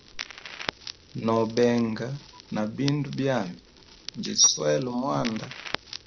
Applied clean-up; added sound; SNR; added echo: none; Crackle; 14 dB; none.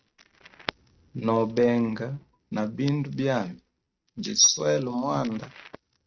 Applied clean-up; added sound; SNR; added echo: neural mask model RNNoise.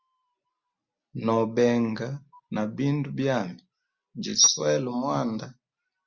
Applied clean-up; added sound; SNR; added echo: none; none; none; none.